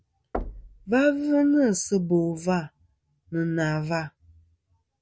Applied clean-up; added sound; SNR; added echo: none; Knock; 14 dB; none.